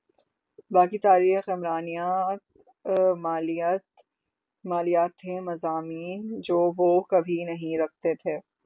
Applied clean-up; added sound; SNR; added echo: none; none; none; none.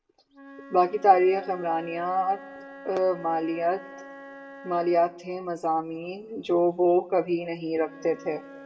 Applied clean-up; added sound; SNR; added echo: none; Wind instrument, woodwind instrument; 19 dB; reverberation time 1.3 s.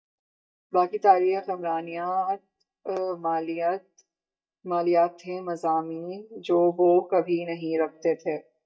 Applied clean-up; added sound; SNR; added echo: neural mask model DeepFilterNet 3.